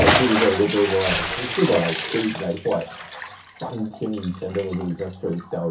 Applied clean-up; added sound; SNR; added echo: none; Bathtub (filling or washing) / Splash, splatter; 2 dB; reverberation time 0.3 s.